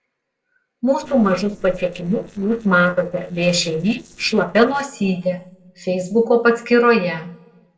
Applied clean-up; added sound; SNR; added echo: neural separator model SepFormer DNS4.